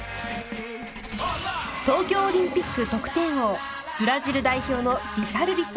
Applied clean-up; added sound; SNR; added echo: none; Writing; 17 dB; none.